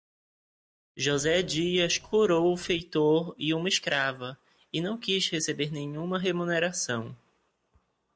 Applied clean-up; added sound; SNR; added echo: neural mask model DeepFilterNet 3.